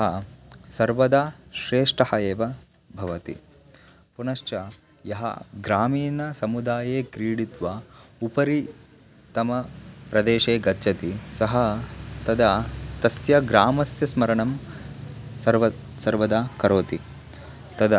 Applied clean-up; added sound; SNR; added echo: none; none; none; none.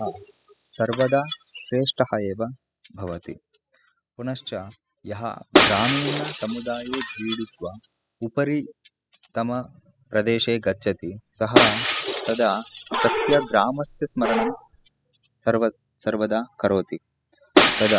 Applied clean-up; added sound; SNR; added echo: classical method spectral subtraction.